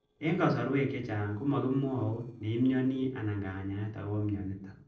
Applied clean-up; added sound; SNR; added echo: neural separator model SepFormer DNS4.